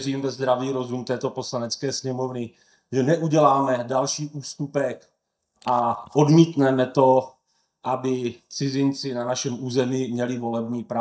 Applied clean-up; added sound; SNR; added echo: neural mask model DeepFilterNet 3.